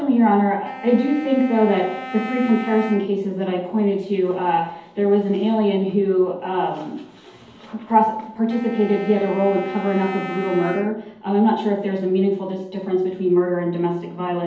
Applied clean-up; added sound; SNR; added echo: none; Wind instrument, woodwind instrument; 14 dB; reverberation time 2.2 s.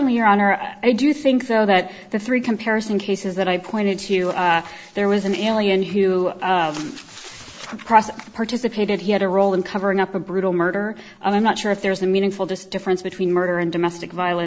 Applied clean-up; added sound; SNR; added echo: none; none; none; none.